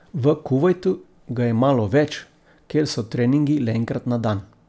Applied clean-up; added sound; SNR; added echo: none; none; none; none.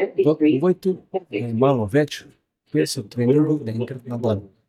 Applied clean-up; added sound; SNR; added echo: neural mask model DeepFilterNet 3.